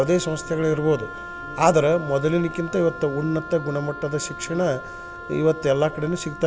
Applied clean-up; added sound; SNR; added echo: none; Wind instrument, woodwind instrument; 13 dB; none.